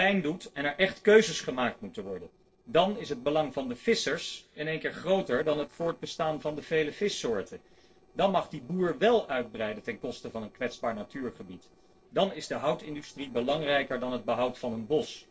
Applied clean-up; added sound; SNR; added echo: neural separator model SepFormer DNS4.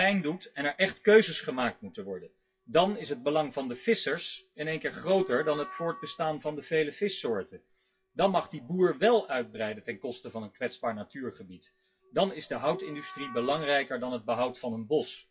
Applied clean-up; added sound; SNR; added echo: classical method WPE with log-MMSE.